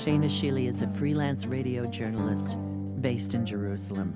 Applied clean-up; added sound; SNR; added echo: none; Electric guitar / Strum; 2 dB; none.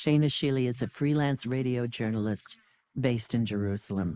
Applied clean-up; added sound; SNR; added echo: neural mask model Resemble Enhance denoiser.